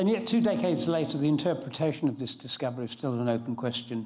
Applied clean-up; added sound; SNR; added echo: none; none; none; none.